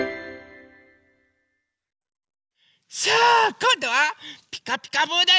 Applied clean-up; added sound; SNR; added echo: none; none; none; none.